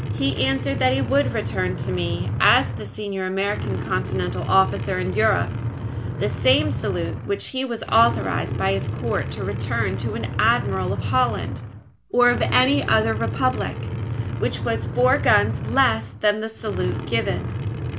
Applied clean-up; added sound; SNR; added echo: none; Truck; 4 dB; none.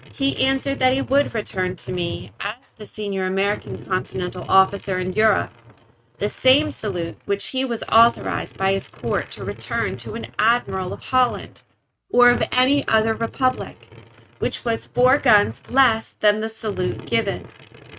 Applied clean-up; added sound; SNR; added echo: neural mask model RNNoise.